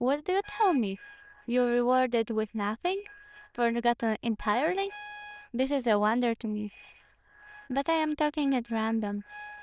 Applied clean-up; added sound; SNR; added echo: neural diffusion model UNIVERSE++.